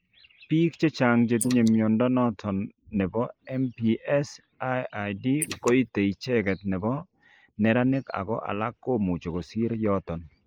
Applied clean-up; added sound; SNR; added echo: neural mask model Resemble Enhance denoiser.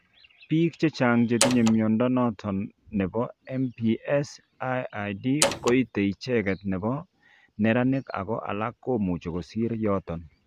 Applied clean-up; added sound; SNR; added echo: none; Door; 1 dB; none.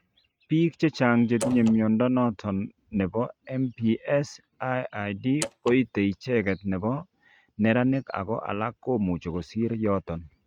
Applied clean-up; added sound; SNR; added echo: neural mask model RNNoise.